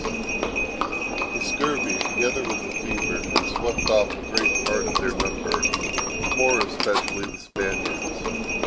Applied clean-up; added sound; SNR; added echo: none; Livestock, farm animals, working animals; -4 dB; none.